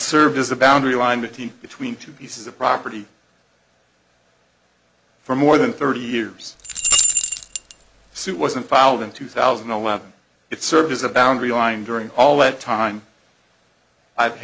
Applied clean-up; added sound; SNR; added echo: none; Rattle / Keys jangling; 1 dB; none.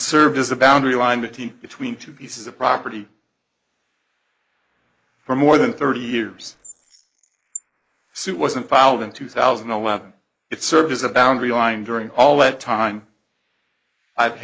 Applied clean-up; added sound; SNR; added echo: neural mask model Resemble Enhance denoiser.